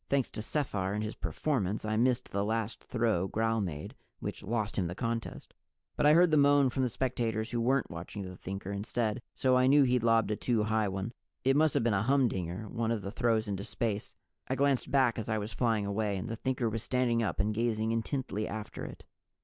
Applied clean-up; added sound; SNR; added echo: none; none; none; none.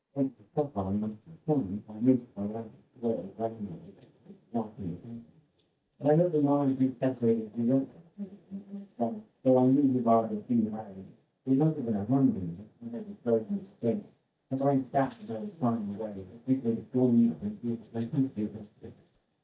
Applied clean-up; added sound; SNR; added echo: neural mask model DeepFilterNet 3.